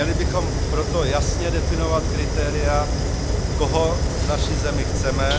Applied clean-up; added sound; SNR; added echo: none; Fire; -5 dB; none.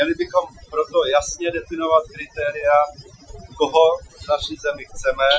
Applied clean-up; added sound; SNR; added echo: classical method Wiener filter.